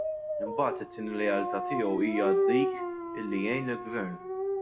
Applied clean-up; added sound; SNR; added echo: none; Dog; 0 dB; reverberation time 0.5 s.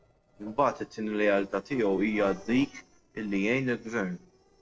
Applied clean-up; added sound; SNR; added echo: neural separator model SepFormer DNS4.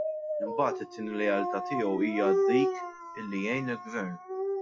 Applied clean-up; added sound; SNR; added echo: classical method WPE with log-MMSE.